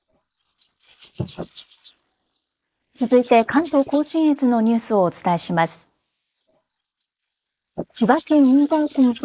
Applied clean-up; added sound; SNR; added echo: neural mask model Resemble Enhance denoiser.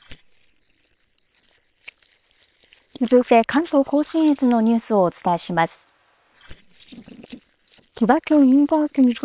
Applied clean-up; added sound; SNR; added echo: neural separator model SepFormer WHAM!.